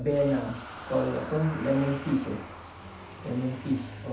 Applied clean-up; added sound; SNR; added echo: none; Engine starting / Motor vehicle (road); 12 dB; reverberation time 0.7 s.